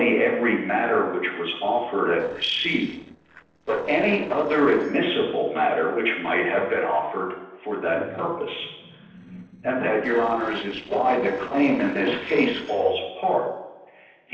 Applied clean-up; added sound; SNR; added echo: neural separator model SepFormer DNS4.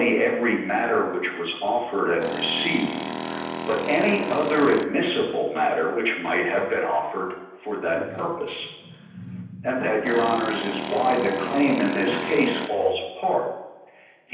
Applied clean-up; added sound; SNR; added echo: none; Tools; 6 dB; reverberation time 0.9 s.